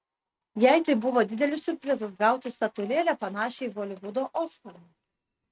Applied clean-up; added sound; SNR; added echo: neural mask model RNNoise.